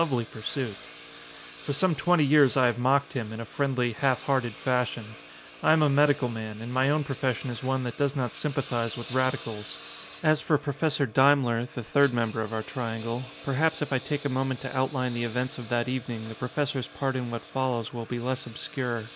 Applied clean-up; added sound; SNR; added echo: none; Engine; 12 dB; none.